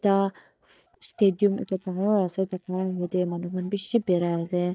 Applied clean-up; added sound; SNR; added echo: neural mask model DeepFilterNet 3.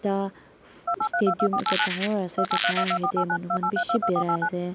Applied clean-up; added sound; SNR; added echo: none; Squeak + Telephone; -3 dB; none.